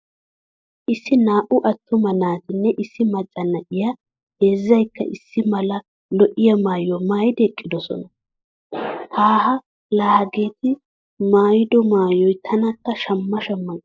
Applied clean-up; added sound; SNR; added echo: neural mask model Resemble Enhance denoiser.